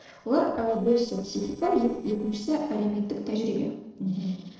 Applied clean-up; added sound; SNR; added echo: neural separator model SepFormer DNS4.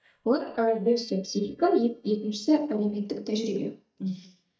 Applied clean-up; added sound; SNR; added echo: neural mask model DeepFilterNet 3.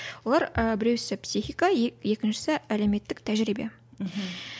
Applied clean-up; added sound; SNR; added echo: none; none; none; none.